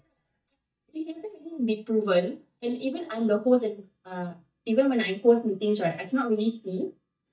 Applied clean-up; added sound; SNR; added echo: neural mask model DeepFilterNet 3.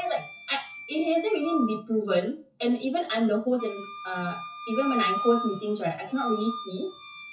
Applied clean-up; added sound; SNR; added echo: classical method WPE with log-MMSE.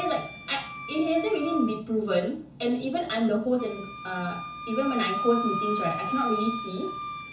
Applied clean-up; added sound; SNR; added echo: none; Wind instrument, woodwind instrument; 7 dB; reverberation time 0.6 s.